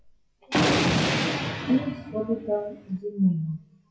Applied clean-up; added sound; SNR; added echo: classical method WPE with log-MMSE.